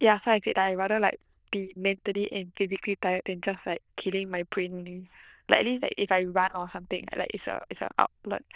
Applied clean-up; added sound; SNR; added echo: neural diffusion model UNIVERSE++.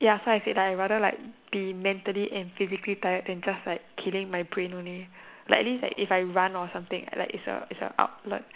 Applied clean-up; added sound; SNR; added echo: none; none; none; none.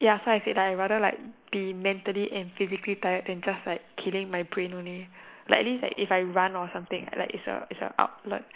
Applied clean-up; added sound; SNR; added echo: neural mask model Resemble Enhance denoiser.